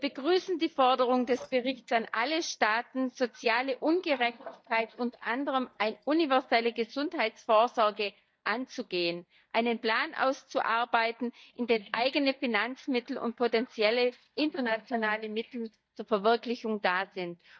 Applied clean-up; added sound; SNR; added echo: neural mask model DeepFilterNet 3.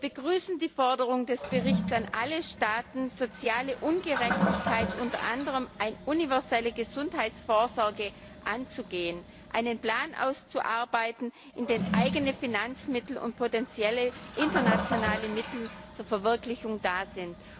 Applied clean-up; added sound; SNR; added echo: none; Toilet flush; 6 dB; none.